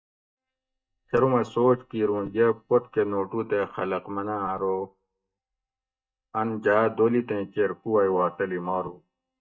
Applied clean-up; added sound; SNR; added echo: neural mask model DeepFilterNet 3.